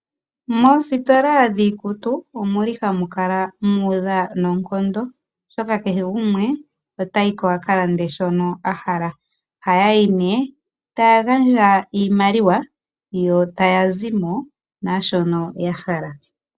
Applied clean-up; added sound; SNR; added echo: none; none; none; none.